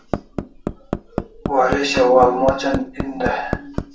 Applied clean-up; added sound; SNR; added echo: none; Hammer; 7 dB; reverberation time 0.4 s.